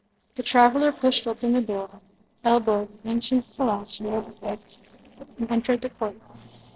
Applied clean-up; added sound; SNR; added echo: neural separator model SepFormer DNS4.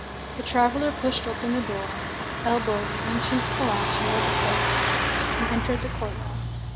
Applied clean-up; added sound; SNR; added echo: none; Truck; -1 dB; none.